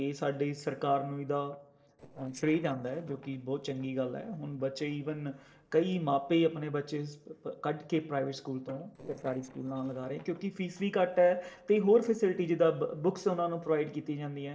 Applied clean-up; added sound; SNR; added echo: neural separator model SepFormer DNS4.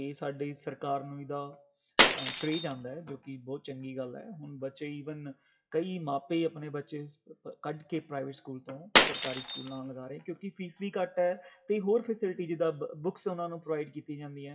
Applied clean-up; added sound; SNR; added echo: classical method WPE with log-MMSE.